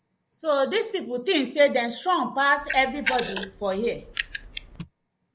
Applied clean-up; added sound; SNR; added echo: none; Camera; 8 dB; none.